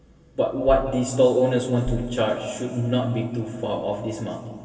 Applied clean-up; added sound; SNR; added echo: none; Bass drum; 11 dB; reverberation time 2.4 s.